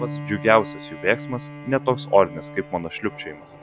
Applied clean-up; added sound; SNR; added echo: none; Bowed string instrument; 12 dB; none.